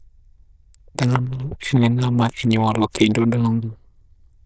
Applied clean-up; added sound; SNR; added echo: neural diffusion model UNIVERSE++.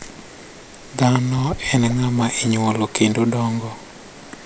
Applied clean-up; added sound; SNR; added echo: none; Bird / Fowl; 18 dB; none.